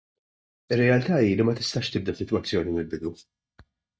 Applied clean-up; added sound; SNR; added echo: neural mask model DeepFilterNet 3.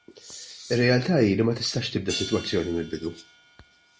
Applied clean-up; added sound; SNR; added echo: none; Hi-hat; 17 dB; none.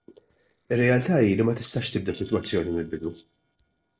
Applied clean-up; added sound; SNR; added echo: neural separator model SepFormer DNS4.